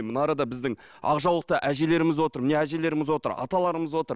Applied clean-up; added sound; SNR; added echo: none; none; none; none.